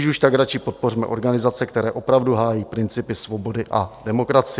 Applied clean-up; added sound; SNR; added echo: none; none; none; none.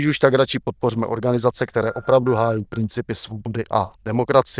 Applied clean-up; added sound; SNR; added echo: neural diffusion model UNIVERSE++.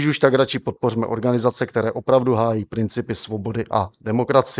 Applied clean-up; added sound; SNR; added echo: neural mask model Resemble Enhance denoiser.